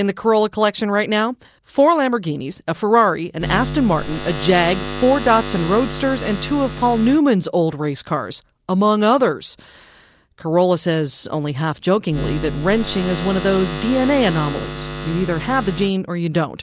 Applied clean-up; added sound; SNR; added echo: none; Buzz; 8 dB; none.